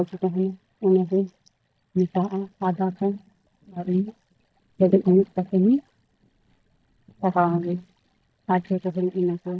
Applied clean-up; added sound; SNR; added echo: neural mask model DeepFilterNet 3.